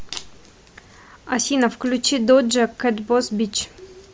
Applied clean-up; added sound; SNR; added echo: none; none; none; none.